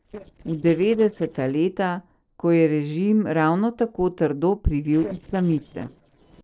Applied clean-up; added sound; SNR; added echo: neural separator model SepFormer DNS4.